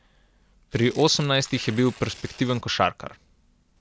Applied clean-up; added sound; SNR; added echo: none; Tearing; 20 dB; none.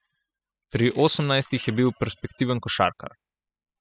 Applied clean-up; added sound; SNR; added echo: classical method spectral subtraction.